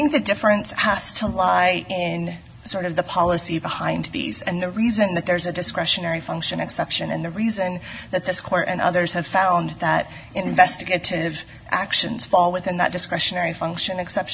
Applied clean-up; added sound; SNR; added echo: none; none; none; none.